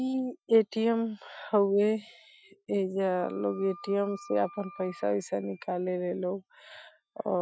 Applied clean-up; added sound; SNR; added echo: classical method Wiener filter.